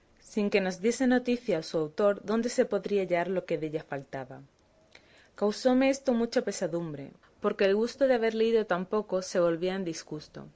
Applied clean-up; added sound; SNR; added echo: none; none; none; none.